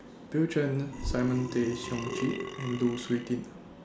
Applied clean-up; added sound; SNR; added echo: none; Burping, eructation; 7 dB; none.